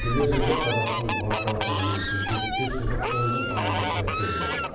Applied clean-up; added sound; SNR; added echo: none; Fowl; 0 dB; reverberation time 1.1 s.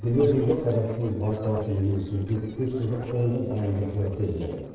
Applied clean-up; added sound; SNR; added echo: neural separator model SepFormer DNS4.